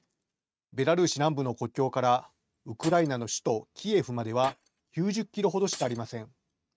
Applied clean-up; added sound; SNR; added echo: neural mask model RNNoise.